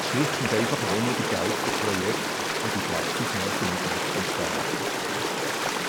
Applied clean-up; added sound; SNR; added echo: none; Stream; -4 dB; none.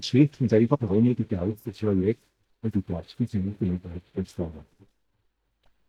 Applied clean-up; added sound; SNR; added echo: neural mask model DeepFilterNet 3.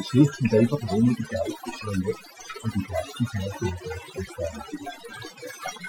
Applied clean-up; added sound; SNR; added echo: classical method Wiener filter.